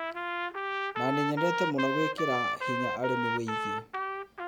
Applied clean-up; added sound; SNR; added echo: none; Trumpet; -1 dB; none.